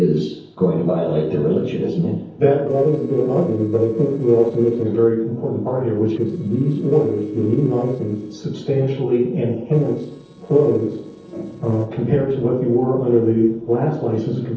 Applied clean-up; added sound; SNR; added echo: neural separator model SepFormer DNS4.